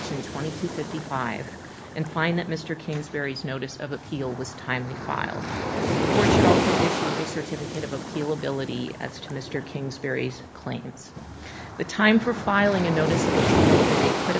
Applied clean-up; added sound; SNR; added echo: none; Waves, surf; 0 dB; none.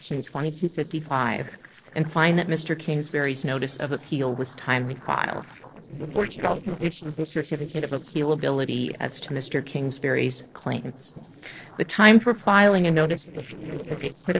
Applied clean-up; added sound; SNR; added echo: neural separator model SepFormer DNS4.